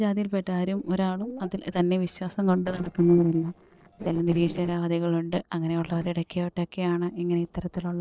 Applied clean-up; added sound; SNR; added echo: neural separator model SepFormer DNS4.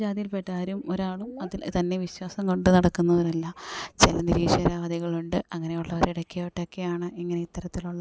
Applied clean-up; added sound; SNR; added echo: none; none; none; none.